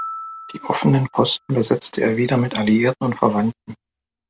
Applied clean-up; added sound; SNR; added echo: none; Glockenspiel; 19 dB; none.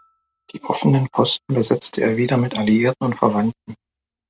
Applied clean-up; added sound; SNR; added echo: neural mask model RNNoise.